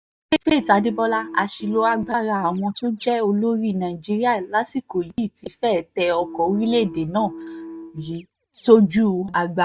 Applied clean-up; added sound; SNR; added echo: neural mask model DeepFilterNet 3.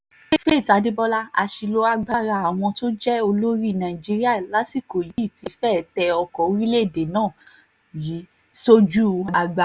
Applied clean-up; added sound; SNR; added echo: none; none; none; none.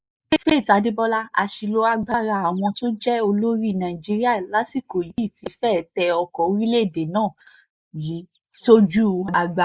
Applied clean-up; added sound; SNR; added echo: neural mask model Resemble Enhance denoiser.